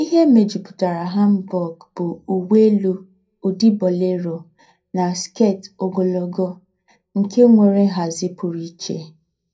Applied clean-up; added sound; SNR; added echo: none; none; none; reverberation time 0.2 s.